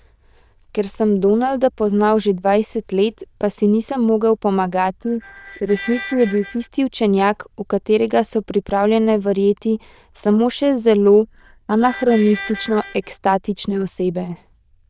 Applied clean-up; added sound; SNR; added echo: neural diffusion model UNIVERSE++.